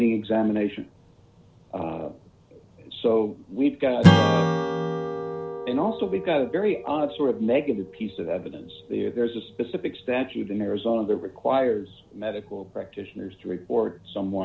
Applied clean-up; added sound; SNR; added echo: none; Strum; 3 dB; none.